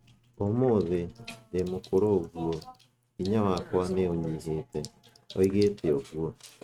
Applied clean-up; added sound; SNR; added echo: neural mask model RNNoise.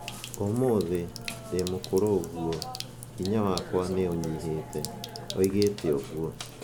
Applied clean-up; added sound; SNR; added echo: none; Sink (filling or washing) + Burping, eructation; 10 dB; none.